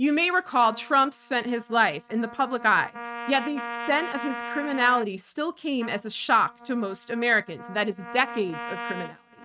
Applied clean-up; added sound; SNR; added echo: neural mask model RNNoise.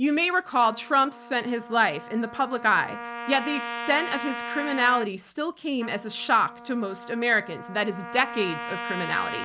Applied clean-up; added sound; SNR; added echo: none; Trumpet; 10 dB; none.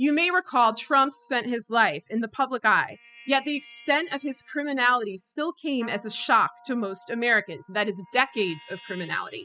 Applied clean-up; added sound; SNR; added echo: classical method spectral subtraction.